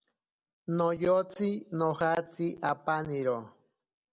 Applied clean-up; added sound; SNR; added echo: none; none; none; none.